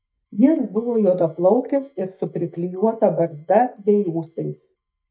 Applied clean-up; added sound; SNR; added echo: neural mask model DeepFilterNet 3.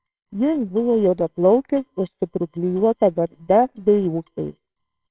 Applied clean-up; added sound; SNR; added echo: neural separator model SepFormer WHAMR!.